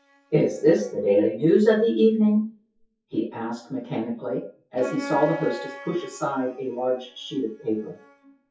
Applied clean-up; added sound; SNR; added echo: classical method WPE with log-MMSE.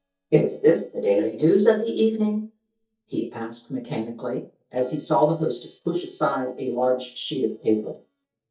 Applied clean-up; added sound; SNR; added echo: neural mask model DeepFilterNet 3.